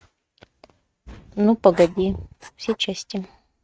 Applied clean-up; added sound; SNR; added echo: neural mask model RNNoise.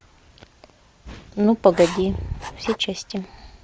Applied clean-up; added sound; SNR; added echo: none; Writing; 13 dB; none.